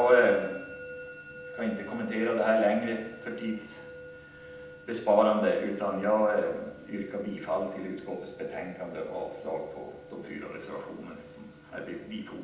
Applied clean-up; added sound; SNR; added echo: none; Musical instrument; 17 dB; reverberation time 0.8 s.